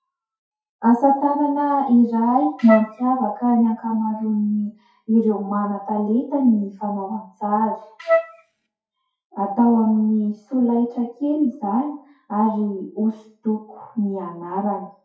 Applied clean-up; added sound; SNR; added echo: classical method WPE with log-MMSE.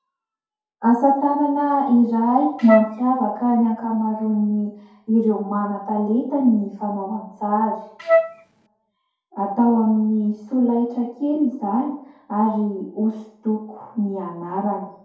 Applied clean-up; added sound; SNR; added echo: none; Wind instrument, woodwind instrument; -1 dB; reverberation time 2.3 s.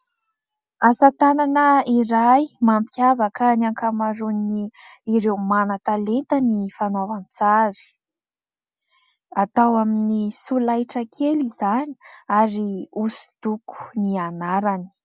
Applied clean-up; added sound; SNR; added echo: none; none; none; none.